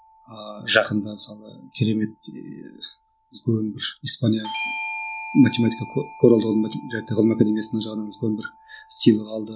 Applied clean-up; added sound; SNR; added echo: none; Bell / Doorbell; 15 dB; none.